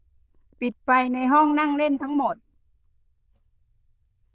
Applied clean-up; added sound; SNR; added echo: neural diffusion model UNIVERSE++.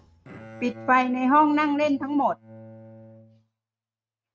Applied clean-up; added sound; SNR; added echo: neural mask model RNNoise.